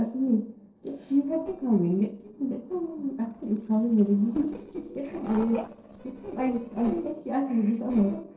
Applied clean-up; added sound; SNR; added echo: neural separator model SepFormer DNS4.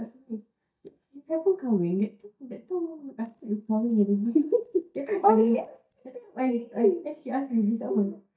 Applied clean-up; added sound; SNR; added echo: neural mask model DeepFilterNet 3.